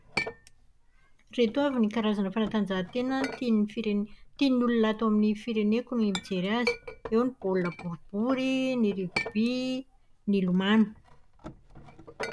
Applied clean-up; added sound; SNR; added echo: none; Chink, clink; 13 dB; none.